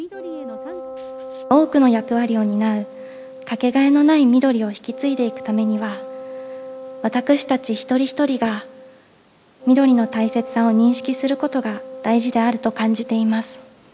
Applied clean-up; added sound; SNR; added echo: none; Wind instrument, woodwind instrument; 15 dB; none.